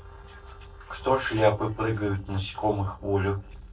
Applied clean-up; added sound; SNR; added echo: neural separator model SepFormer DNS4.